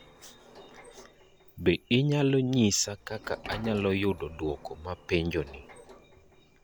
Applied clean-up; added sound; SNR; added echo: none; Sliding door; 19 dB; none.